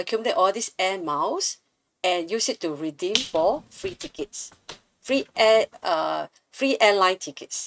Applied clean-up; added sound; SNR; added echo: neural mask model RNNoise.